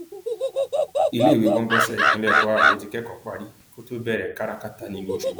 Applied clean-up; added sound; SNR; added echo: none; Animal; -3 dB; none.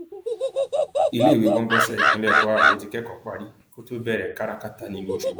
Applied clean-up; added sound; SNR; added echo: neural mask model Resemble Enhance denoiser.